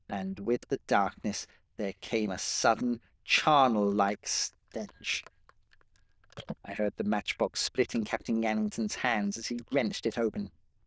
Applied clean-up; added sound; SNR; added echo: neural diffusion model UNIVERSE++.